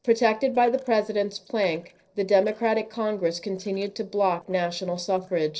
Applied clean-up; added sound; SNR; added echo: neural separator model SepFormer DNS4.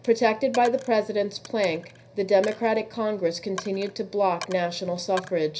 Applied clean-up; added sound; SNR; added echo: none; Coin (dropping); 19 dB; reverberation time 0.4 s.